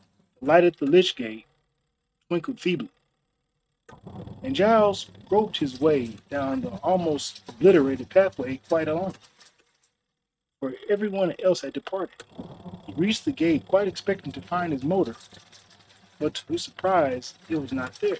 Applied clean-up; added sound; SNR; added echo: neural mask model RNNoise.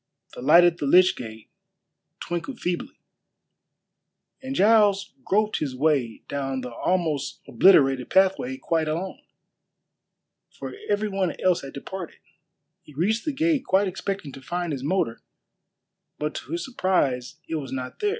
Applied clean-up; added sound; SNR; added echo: none; none; none; none.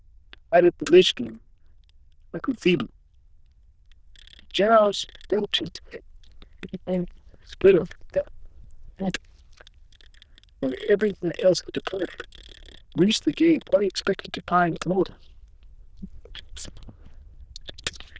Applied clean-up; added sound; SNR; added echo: neural diffusion model UNIVERSE++.